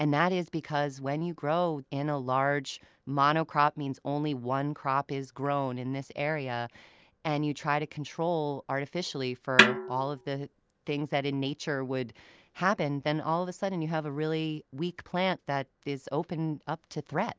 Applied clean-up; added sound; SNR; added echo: none; Snare drum; -3 dB; none.